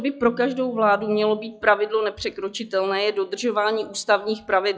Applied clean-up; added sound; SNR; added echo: classical method log-MMSE.